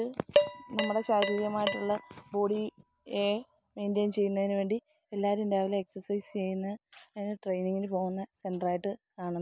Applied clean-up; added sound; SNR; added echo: none; Dishes, pots, and pans; 3 dB; none.